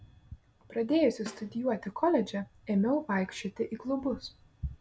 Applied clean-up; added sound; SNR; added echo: none; Snare drum; 19 dB; none.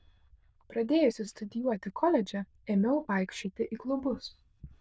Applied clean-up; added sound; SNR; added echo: neural diffusion model UNIVERSE++.